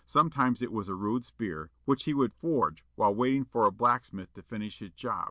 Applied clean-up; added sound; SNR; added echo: none; none; none; none.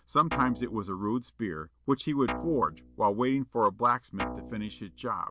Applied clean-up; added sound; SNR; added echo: none; Guitar; 10 dB; none.